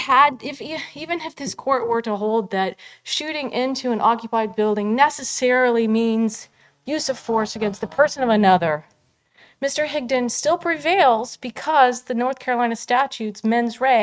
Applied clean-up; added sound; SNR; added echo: neural mask model RNNoise.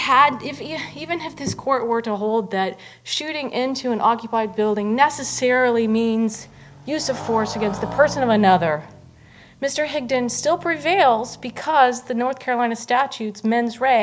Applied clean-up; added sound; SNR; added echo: none; Motorcycle; 19 dB; none.